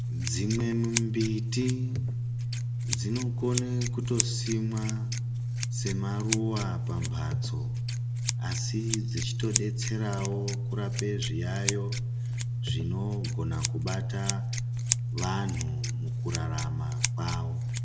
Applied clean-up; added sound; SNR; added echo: none; Scissors; -4 dB; reverberation time 1.1 s.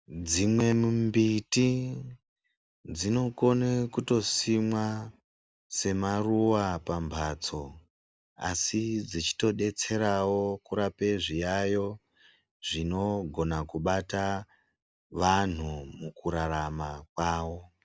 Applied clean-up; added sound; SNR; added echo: none; none; none; none.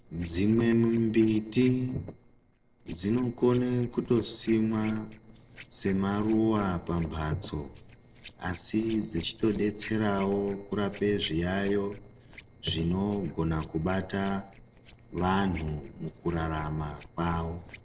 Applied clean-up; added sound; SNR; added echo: neural separator model SepFormer DNS4.